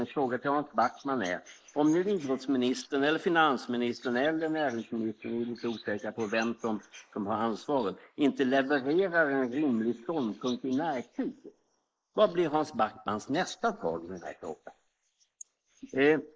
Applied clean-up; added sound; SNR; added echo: neural mask model Resemble Enhance denoiser.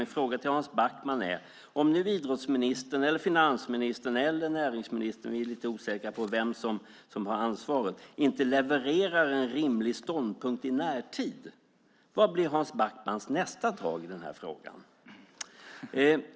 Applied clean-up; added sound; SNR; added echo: none; none; none; none.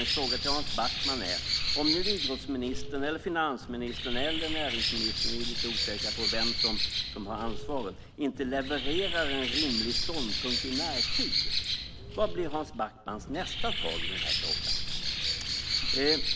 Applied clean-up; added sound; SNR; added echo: none; Bird; -3 dB; none.